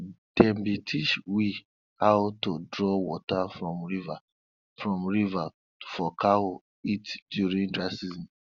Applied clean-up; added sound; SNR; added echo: none; none; none; none.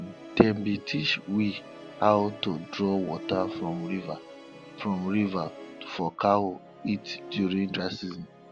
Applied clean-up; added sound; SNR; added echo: none; Musical instrument; 14 dB; none.